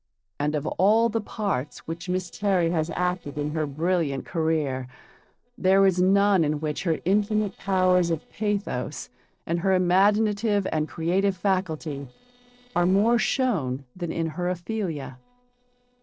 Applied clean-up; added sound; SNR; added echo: neural separator model SepFormer DNS4.